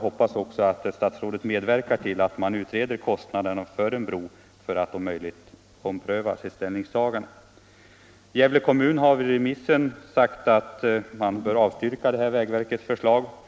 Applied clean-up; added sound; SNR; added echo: none; none; none; none.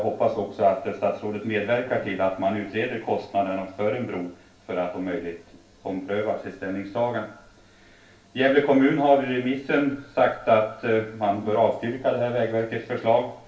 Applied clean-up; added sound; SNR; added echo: none; none; none; reverberation time 0.3 s.